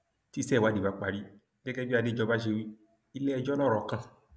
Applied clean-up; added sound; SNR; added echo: none; none; none; none.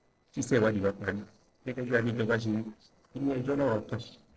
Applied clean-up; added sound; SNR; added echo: neural separator model SepFormer DNS4.